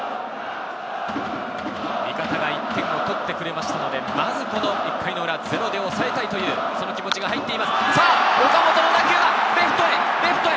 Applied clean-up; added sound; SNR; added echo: none; none; none; none.